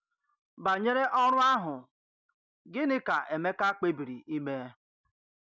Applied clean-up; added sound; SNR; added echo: none; none; none; none.